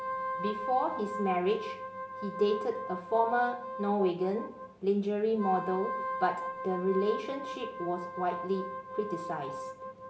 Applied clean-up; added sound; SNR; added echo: none; Wind instrument, woodwind instrument; 7 dB; none.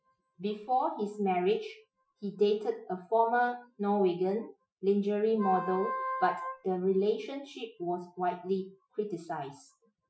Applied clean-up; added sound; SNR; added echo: classical method Wiener filter.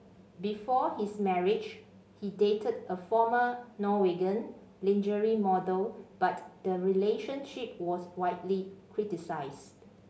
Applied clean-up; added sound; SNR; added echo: none; none; none; none.